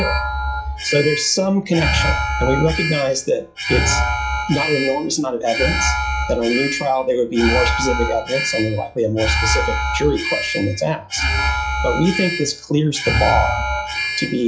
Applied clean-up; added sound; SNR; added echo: classical method log-MMSE.